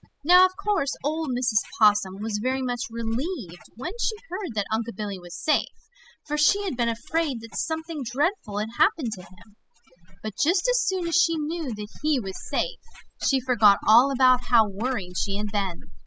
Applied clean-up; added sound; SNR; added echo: classical method spectral subtraction.